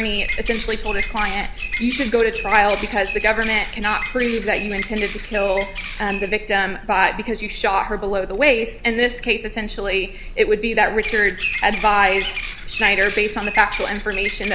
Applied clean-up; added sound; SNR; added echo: none; Bird vocalization, bird call, bird song; 10 dB; none.